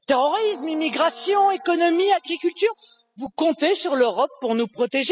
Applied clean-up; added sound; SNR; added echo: classical method spectral subtraction.